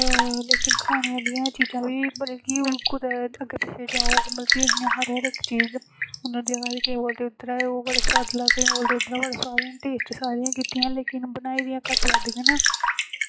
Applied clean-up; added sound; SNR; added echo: classical method log-MMSE.